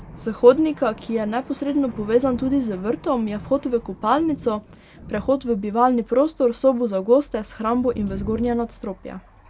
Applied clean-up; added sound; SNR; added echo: none; Thunder; 19 dB; none.